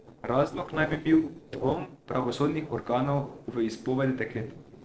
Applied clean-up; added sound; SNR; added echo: neural separator model SepFormer DNS4.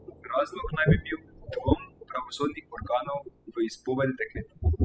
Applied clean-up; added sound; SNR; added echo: classical method spectral subtraction.